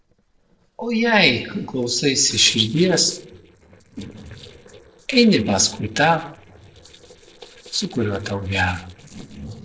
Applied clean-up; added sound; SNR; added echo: neural separator model SepFormer DNS4.